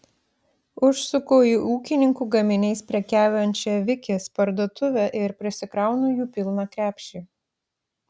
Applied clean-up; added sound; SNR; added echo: none; none; none; none.